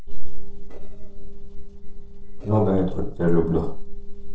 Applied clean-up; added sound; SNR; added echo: neural separator model SepFormer DNS4.